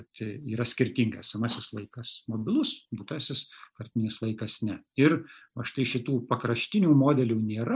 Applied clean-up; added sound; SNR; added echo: none; none; none; none.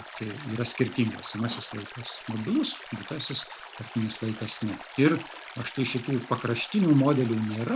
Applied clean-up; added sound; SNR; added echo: none; Stream; 14 dB; none.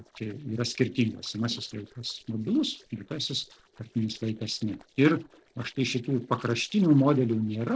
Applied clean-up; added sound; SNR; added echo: neural separator model SepFormer DNS4.